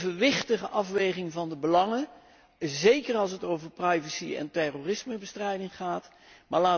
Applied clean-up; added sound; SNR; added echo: none; none; none; none.